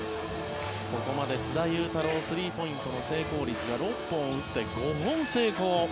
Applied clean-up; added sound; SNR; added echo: none; Accelerating, revving, vroom / Car; 16 dB; none.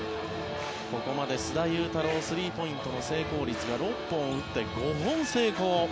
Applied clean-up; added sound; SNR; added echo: none; none; none; none.